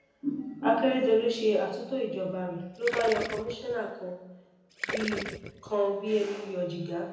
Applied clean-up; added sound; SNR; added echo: none; Gurgling; 9 dB; reverberation time 0.9 s.